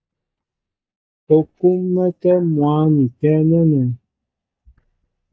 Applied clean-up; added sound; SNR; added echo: neural mask model DeepFilterNet 3.